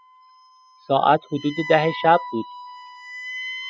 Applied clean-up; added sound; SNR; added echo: classical method spectral subtraction.